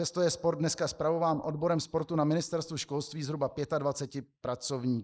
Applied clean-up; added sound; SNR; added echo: neural mask model Resemble Enhance denoiser.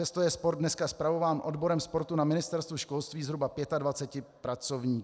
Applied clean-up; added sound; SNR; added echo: none; none; none; none.